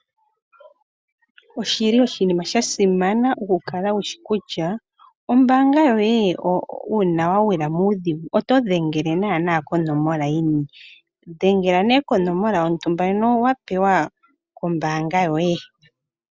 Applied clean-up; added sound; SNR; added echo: none; none; none; none.